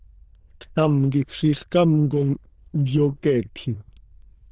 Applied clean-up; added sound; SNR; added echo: neural diffusion model UNIVERSE++.